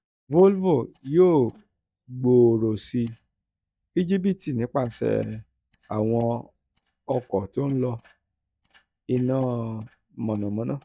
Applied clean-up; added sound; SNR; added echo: neural mask model DeepFilterNet 3.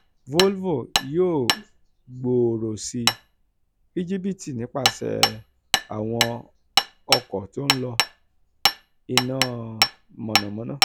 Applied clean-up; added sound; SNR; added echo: none; Hammer; -1 dB; none.